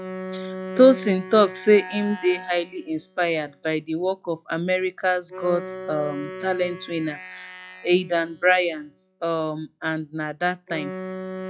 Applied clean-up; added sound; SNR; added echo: classical method log-MMSE.